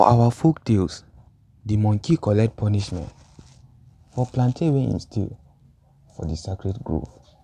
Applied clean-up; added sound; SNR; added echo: none; none; none; none.